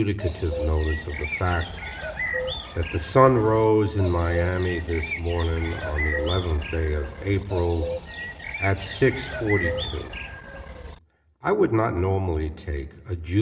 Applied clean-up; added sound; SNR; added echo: none; Bird; 8 dB; reverberation time 2.2 s.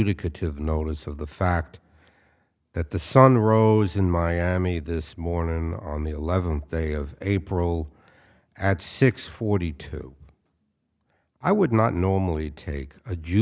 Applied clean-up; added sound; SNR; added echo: none; none; none; none.